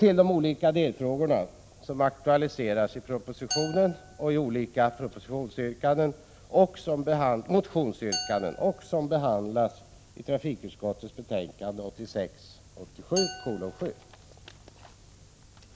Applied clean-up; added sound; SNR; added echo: none; Glass; 13 dB; none.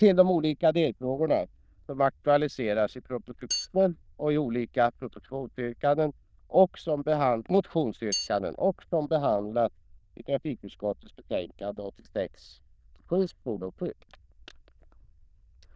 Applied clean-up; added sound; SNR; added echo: neural diffusion model UNIVERSE++.